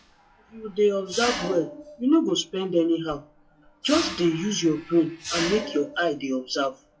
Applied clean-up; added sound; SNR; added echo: classical method WPE with log-MMSE.